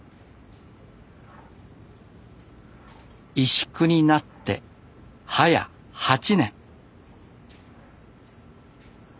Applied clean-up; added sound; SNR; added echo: none; none; none; none.